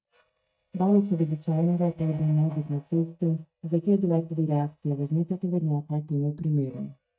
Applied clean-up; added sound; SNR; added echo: neural mask model DeepFilterNet 3.